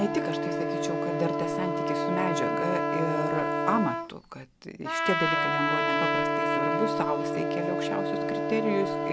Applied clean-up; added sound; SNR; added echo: none; Brass instrument + Trumpet; -4 dB; none.